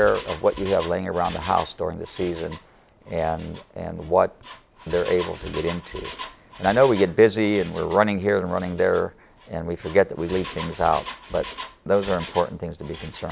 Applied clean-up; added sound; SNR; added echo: none; Engine; 16 dB; none.